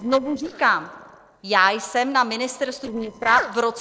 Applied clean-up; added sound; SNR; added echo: neural separator model SepFormer DNS4.